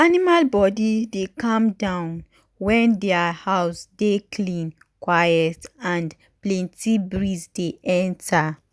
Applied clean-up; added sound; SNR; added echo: none; none; none; none.